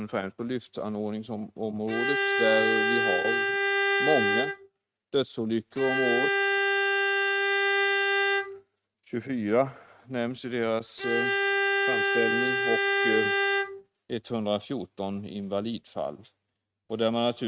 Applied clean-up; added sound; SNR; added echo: neural mask model RNNoise.